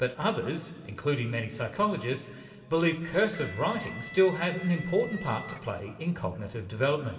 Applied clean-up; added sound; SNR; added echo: none; Electric guitar; 15 dB; reverberation time 2.6 s.